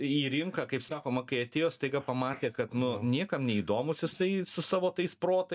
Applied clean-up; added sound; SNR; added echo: neural mask model DeepFilterNet 3.